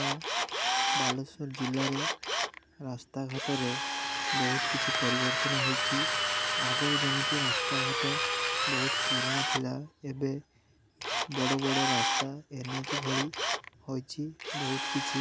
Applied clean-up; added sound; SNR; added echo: none; Drill; -4 dB; none.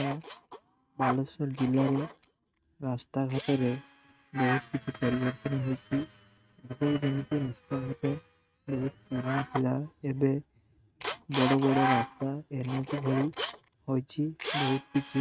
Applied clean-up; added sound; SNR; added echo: neural mask model RNNoise.